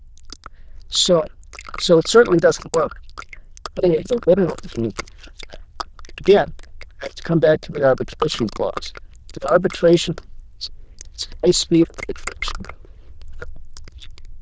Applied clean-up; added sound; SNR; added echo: neural diffusion model UNIVERSE++.